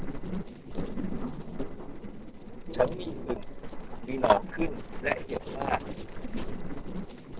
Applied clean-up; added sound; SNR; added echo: neural separator model SepFormer DNS4.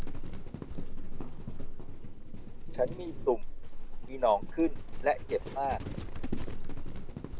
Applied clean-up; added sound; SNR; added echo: none; Livestock, farm animals, working animals; -3 dB; none.